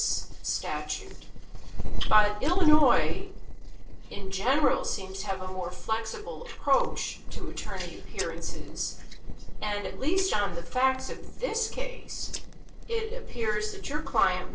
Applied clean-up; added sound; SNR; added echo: neural separator model SepFormer DNS4.